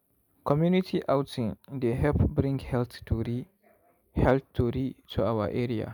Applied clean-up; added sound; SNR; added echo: none; none; none; none.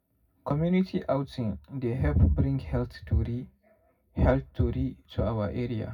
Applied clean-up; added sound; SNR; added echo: none; none; none; reverberation time 0.4 s.